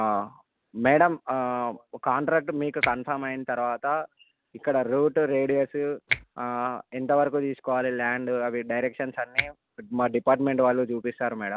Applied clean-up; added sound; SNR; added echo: none; Finger snapping; 7 dB; none.